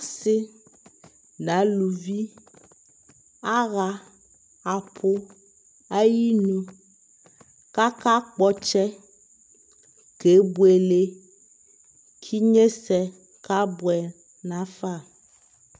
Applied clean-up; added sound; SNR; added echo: none; none; none; none.